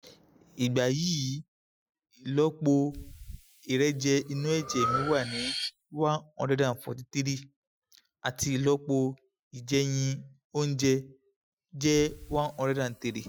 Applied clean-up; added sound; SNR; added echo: classical method Wiener filter.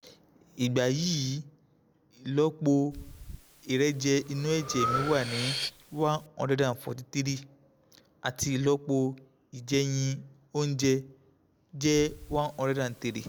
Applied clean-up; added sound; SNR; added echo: none; Breathing; 12 dB; none.